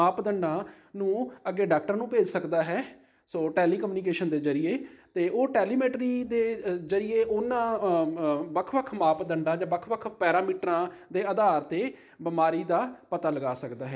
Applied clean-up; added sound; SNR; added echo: none; none; none; none.